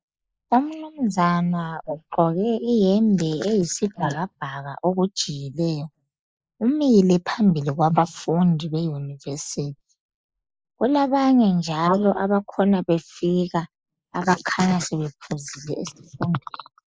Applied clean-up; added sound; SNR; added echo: neural mask model Resemble Enhance denoiser.